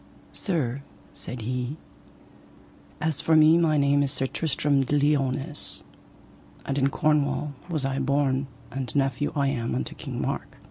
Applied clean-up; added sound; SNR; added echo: none; none; none; none.